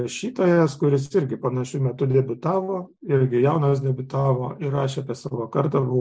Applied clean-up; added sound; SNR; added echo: none; none; none; none.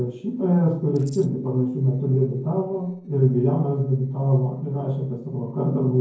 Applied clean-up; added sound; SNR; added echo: neural separator model SepFormer DNS4.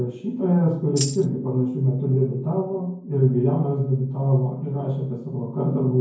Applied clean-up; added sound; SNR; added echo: none; Tambourine; 10 dB; reverberation time 0.9 s.